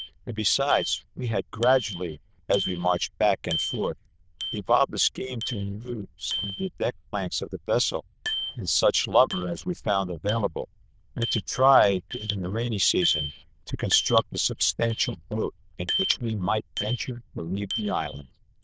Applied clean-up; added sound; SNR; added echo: neural diffusion model UNIVERSE++.